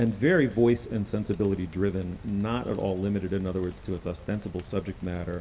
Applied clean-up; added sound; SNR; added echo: none; Rain; 18 dB; reverberation time 2.0 s.